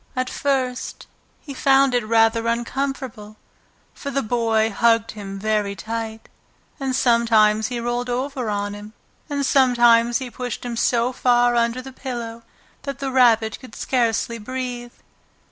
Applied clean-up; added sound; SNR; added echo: none; none; none; none.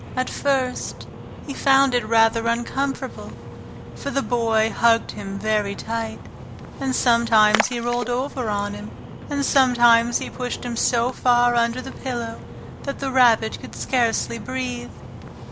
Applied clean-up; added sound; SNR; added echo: none; Splash, splatter; 11 dB; none.